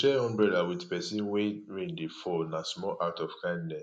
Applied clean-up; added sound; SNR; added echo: neural mask model Resemble Enhance denoiser.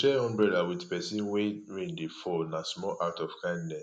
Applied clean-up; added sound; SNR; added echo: none; none; none; none.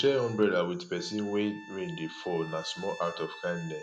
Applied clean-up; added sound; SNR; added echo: none; Trumpet; 17 dB; none.